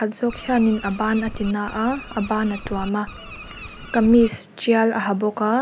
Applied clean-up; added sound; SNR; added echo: none; Bird; 14 dB; none.